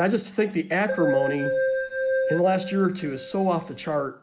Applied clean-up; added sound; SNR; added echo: none; Keyboard (musical); 2 dB; none.